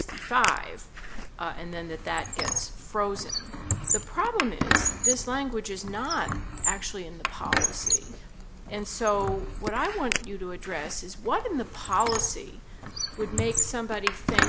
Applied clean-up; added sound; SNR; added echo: none; Squeak; 0 dB; none.